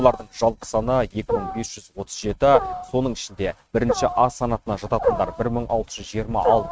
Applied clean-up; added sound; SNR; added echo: neural mask model RNNoise.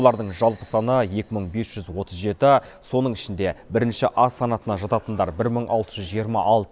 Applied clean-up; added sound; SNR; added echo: none; none; none; none.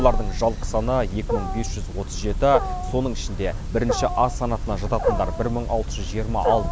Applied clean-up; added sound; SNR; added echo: none; Wild animals; 1 dB; none.